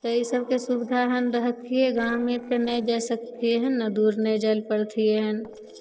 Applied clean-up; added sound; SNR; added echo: neural separator model SepFormer DNS4.